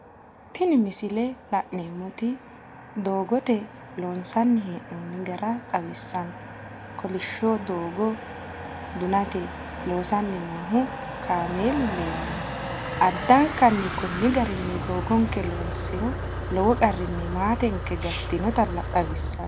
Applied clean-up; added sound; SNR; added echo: none; Motor vehicle (road); 7 dB; none.